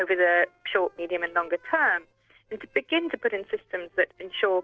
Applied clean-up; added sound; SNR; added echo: neural separator model SepFormer DNS4.